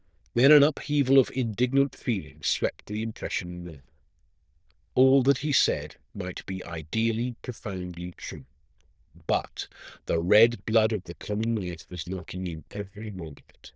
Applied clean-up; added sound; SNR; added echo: neural diffusion model UNIVERSE++.